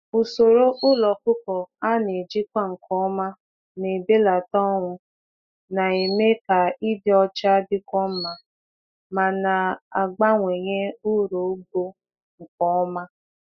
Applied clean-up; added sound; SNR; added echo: classical method spectral subtraction.